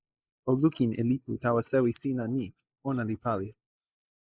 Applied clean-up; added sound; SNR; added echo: neural mask model Resemble Enhance denoiser.